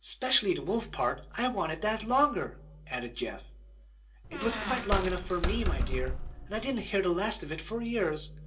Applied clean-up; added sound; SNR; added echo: none; Squeak; 0 dB; reverberation time 0.2 s.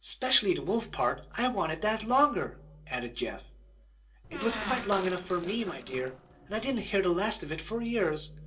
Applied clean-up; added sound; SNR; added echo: neural separator model SepFormer DNS4.